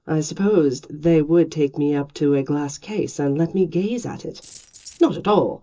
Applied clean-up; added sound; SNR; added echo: neural separator model SepFormer DNS4.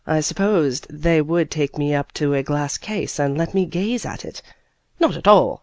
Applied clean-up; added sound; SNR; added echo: none; none; none; none.